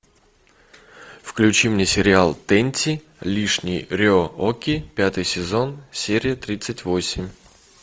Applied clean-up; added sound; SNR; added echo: none; none; none; none.